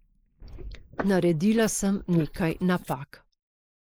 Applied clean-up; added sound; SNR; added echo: neural mask model Resemble Enhance denoiser.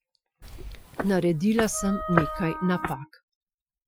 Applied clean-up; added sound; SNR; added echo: classical method Wiener filter.